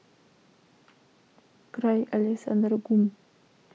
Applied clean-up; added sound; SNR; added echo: none; none; none; none.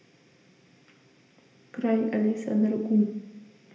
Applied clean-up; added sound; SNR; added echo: none; none; none; reverberation time 0.8 s.